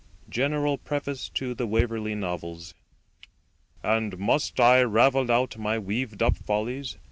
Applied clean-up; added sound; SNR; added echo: none; none; none; none.